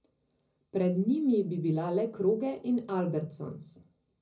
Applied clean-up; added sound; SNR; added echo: none; none; none; reverberation time 0.4 s.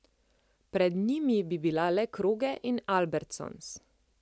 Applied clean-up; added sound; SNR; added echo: none; none; none; none.